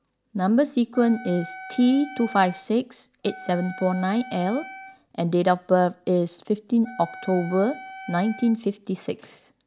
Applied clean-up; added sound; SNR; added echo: none; Wind instrument, woodwind instrument; 16 dB; none.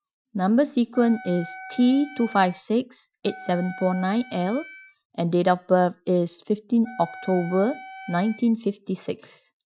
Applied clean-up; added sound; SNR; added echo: classical method Wiener filter.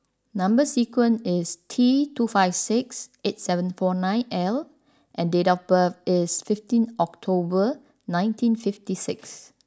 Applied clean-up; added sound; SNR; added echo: none; none; none; none.